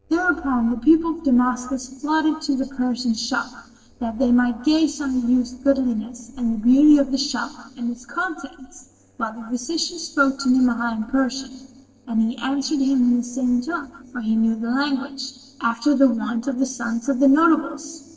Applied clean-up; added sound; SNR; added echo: neural separator model SepFormer DNS4.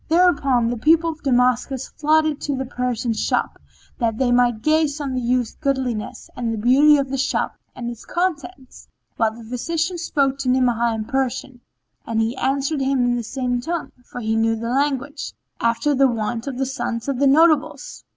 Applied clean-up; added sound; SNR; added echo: none; none; none; none.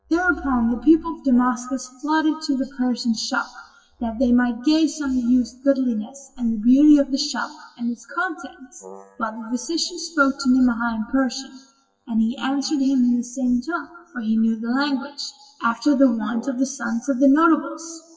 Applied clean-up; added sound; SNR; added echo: classical method WPE with log-MMSE.